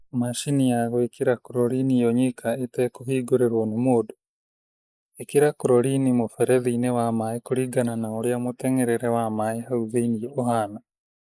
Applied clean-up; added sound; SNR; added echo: neural mask model Resemble Enhance denoiser.